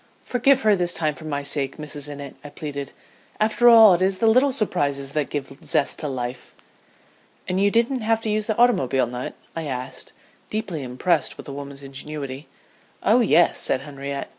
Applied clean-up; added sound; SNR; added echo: none; none; none; none.